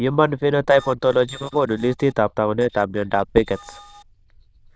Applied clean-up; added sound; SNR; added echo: neural diffusion model UNIVERSE++.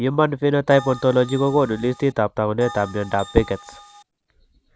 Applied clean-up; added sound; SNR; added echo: none; Bell; 18 dB; none.